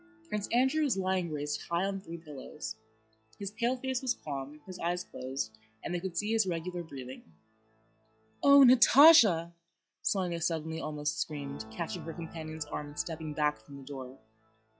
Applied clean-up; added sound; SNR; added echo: classical method log-MMSE.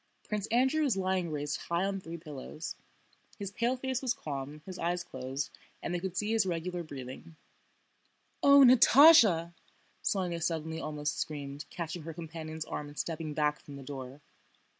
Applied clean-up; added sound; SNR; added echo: none; none; none; none.